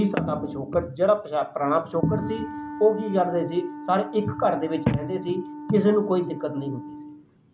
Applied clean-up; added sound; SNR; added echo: none; Wind instrument, woodwind instrument; 13 dB; none.